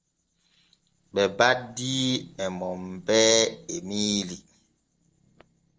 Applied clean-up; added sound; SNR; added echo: neural separator model SepFormer DNS4.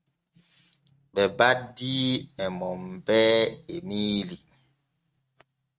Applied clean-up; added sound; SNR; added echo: neural mask model RNNoise.